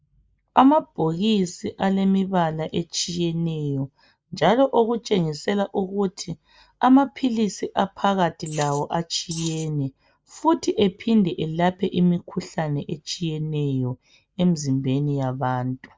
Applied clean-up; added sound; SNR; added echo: neural mask model Resemble Enhance denoiser.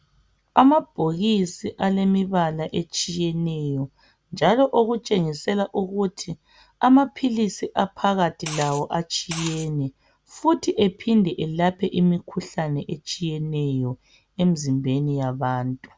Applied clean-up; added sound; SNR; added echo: none; Liquid; 13 dB; none.